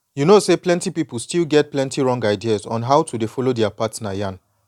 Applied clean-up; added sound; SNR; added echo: none; none; none; none.